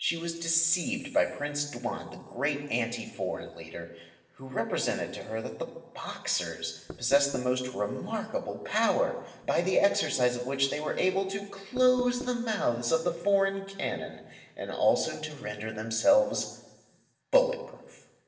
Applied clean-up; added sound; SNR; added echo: neural separator model SepFormer DNS4.